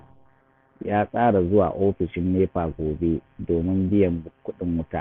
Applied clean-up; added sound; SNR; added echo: none; none; none; none.